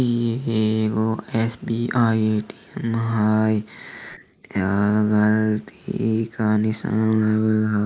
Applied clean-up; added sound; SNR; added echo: neural mask model Resemble Enhance denoiser.